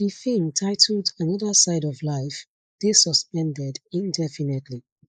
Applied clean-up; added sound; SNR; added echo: neural mask model Resemble Enhance denoiser.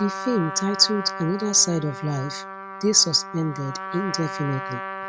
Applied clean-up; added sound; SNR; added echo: none; Trumpet; 9 dB; none.